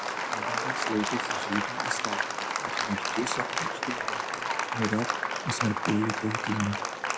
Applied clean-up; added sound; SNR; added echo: none; Applause; -2 dB; reverberation time 0.4 s.